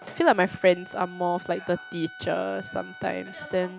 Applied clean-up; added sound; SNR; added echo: none; Wind instrument, woodwind instrument; 18 dB; none.